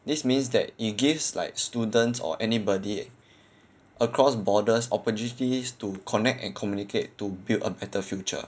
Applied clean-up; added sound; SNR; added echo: none; none; none; none.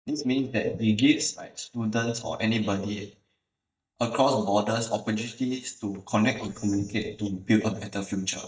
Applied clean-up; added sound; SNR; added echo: neural mask model DeepFilterNet 3.